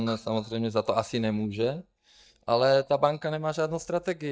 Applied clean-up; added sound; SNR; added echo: neural mask model DeepFilterNet 3.